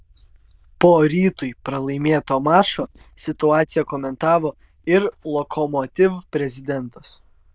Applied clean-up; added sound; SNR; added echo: neural diffusion model UNIVERSE++.